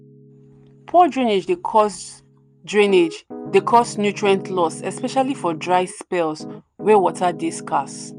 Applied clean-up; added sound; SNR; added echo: none; Piano; 16 dB; none.